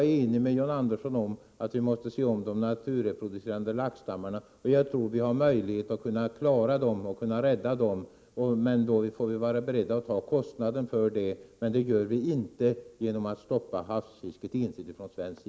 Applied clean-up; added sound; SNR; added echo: none; none; none; none.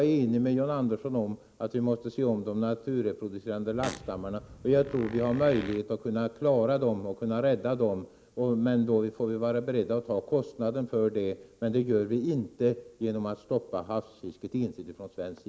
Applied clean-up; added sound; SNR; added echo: none; Fart; 13 dB; none.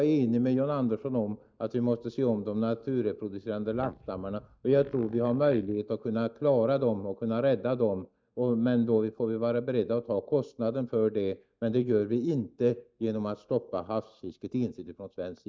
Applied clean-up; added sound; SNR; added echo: neural mask model DeepFilterNet 3.